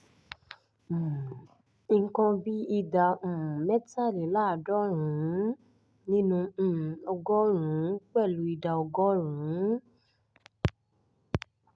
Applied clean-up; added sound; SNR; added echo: none; none; none; none.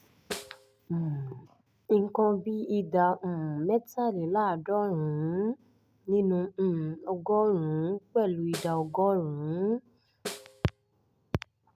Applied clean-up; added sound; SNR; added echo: none; Snare drum; 16 dB; none.